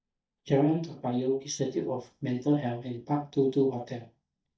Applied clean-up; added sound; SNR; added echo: neural mask model DeepFilterNet 3.